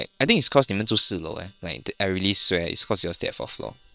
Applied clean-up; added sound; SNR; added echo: neural separator model SepFormer WHAM!.